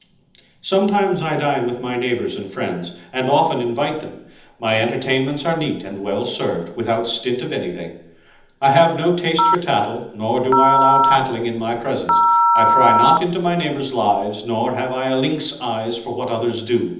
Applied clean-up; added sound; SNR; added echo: none; Telephone; -4 dB; reverberation time 0.8 s.